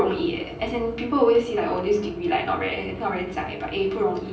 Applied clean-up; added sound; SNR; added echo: none; none; none; reverberation time 0.6 s.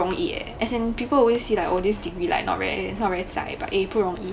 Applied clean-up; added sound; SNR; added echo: none; none; none; none.